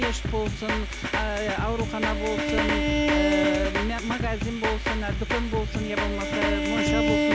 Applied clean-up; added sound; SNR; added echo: none; Drum kit + Bowed string instrument; -5 dB; none.